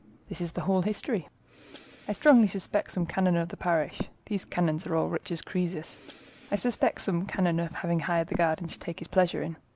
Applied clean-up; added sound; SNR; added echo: none; Breathing; 19 dB; none.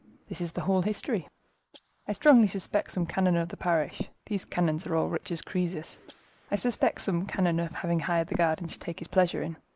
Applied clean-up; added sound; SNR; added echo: neural mask model Resemble Enhance denoiser.